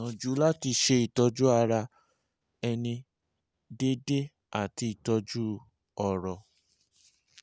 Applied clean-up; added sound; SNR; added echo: none; none; none; none.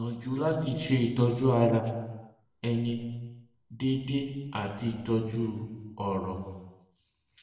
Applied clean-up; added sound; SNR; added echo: neural separator model SepFormer DNS4.